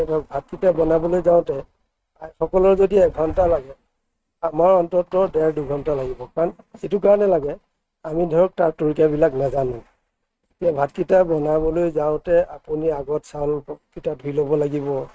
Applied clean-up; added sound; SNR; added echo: neural mask model RNNoise.